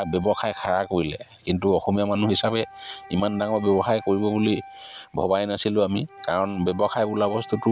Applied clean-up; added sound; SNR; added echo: none; Wind instrument, woodwind instrument; 20 dB; none.